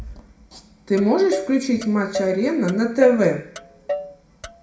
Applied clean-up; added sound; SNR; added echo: none; Motor vehicle (road); 11 dB; reverberation time 0.5 s.